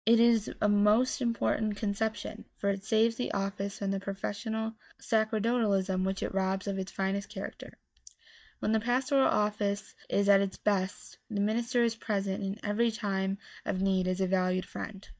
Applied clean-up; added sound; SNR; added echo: neural mask model DeepFilterNet 3.